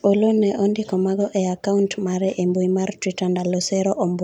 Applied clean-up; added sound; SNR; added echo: none; none; none; none.